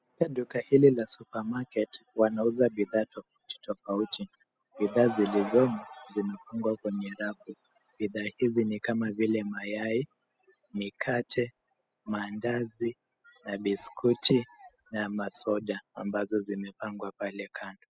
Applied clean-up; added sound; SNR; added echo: classical method spectral subtraction.